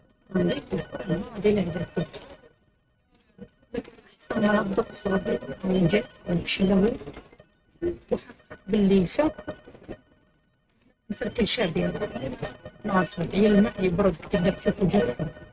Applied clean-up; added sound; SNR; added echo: neural mask model RNNoise.